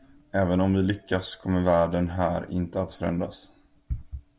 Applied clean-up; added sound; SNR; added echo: none; none; none; none.